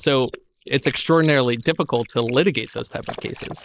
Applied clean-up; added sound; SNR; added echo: neural mask model Resemble Enhance denoiser.